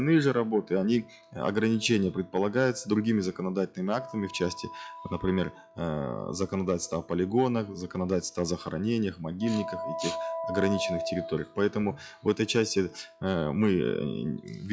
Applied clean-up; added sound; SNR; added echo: classical method log-MMSE.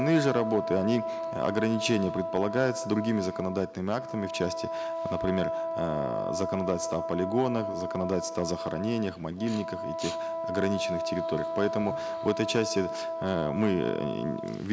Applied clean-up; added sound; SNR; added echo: none; Wind instrument, woodwind instrument; 4 dB; none.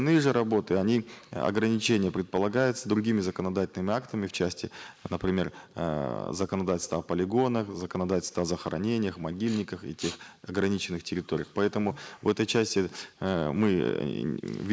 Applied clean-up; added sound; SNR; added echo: neural mask model Resemble Enhance denoiser.